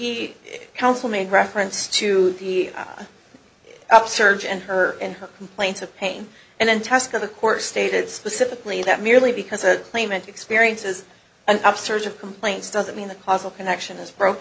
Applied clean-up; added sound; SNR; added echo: none; none; none; none.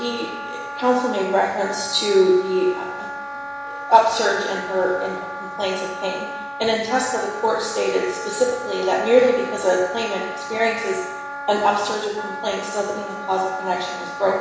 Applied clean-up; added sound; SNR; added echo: none; Wind instrument, woodwind instrument; 10 dB; reverberation time 1.0 s.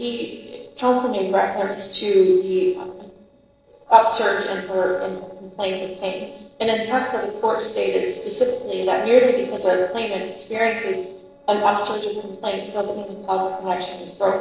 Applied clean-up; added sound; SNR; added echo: neural separator model SepFormer DNS4.